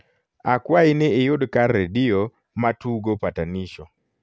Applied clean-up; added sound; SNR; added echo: none; none; none; none.